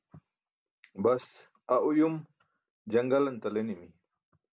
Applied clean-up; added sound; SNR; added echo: none; none; none; none.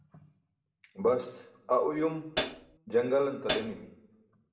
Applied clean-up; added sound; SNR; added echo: none; Hi-hat; -3 dB; reverberation time 0.7 s.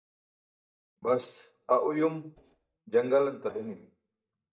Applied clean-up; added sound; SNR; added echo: neural mask model DeepFilterNet 3.